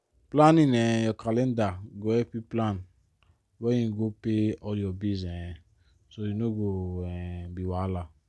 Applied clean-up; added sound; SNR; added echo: none; none; none; none.